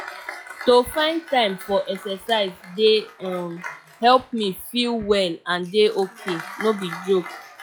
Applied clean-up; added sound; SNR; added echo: classical method log-MMSE.